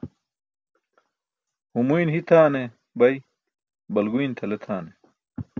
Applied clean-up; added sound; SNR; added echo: none; none; none; none.